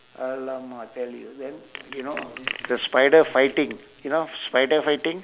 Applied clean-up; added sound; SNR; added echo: none; none; none; none.